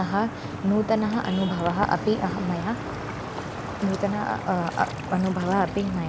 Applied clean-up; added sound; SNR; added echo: none; Waves, surf + Traffic noise, roadway noise / Vehicle horn, car horn, honking; 7 dB; none.